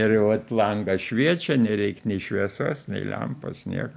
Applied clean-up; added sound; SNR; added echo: none; none; none; none.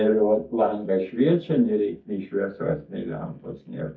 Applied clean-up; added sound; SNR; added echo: neural mask model DeepFilterNet 3.